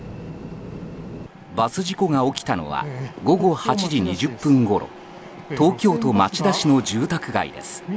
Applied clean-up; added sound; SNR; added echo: none; none; none; none.